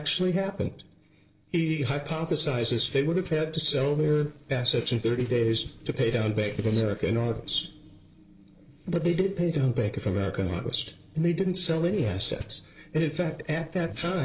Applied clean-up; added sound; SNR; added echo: neural separator model SepFormer DNS4.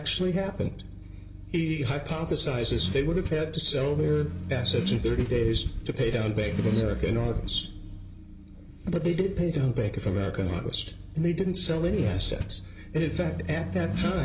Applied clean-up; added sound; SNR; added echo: none; Accelerating, revving, vroom / Car; 7 dB; reverberation time 0.9 s.